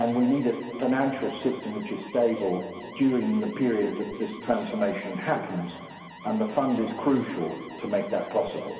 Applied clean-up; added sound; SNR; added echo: none; Alarm; 17 dB; reverberation time 2.3 s.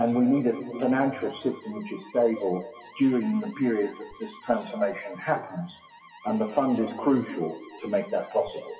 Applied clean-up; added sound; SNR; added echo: classical method WPE with log-MMSE.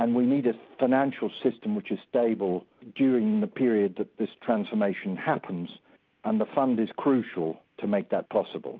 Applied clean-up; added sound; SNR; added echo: none; none; none; none.